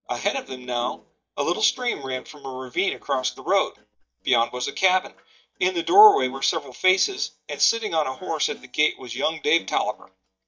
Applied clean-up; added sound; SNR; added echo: neural mask model DeepFilterNet 3.